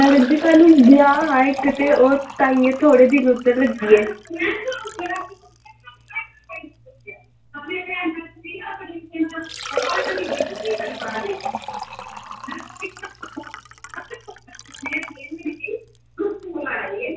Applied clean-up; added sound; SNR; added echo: none; Liquid; 13 dB; reverberation time 0.3 s.